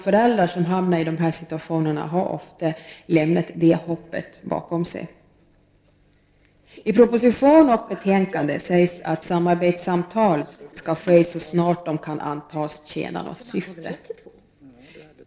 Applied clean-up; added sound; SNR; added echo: neural separator model SepFormer DNS4.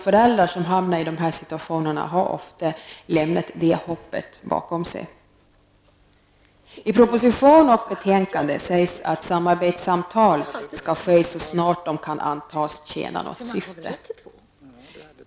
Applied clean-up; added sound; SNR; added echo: none; none; none; none.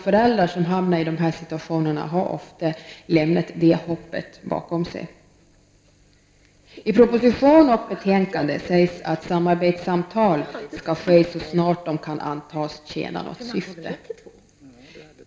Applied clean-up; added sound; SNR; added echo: none; Percussion; 17 dB; reverberation time 0.8 s.